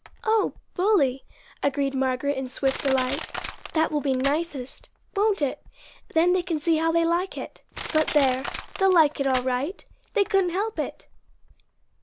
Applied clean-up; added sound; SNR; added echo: none; Crushing; 14 dB; none.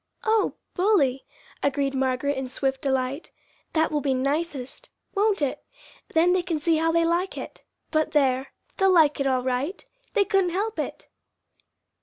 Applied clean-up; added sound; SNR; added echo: none; none; none; none.